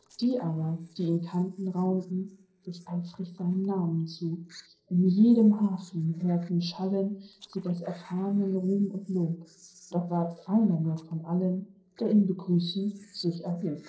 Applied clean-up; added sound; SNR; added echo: neural separator model SepFormer DNS4.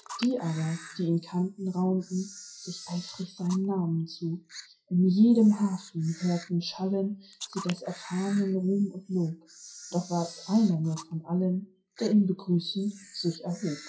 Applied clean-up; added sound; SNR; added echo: classical method WPE with log-MMSE.